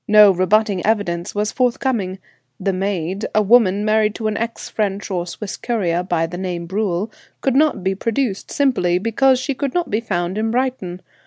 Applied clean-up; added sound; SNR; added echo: none; none; none; none.